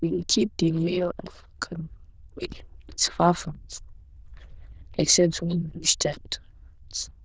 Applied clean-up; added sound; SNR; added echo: neural diffusion model UNIVERSE++.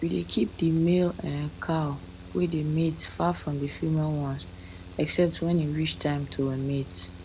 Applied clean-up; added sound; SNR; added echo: none; Mechanical fan; 16 dB; none.